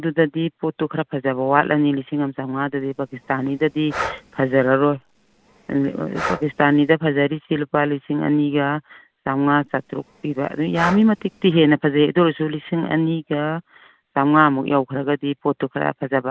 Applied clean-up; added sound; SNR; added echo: none; Breathing; 13 dB; none.